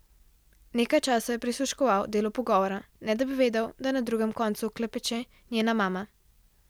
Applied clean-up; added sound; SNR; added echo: none; none; none; none.